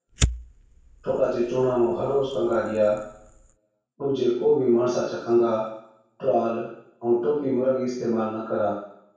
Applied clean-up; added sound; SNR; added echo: none; Fire; 9 dB; reverberation time 0.7 s.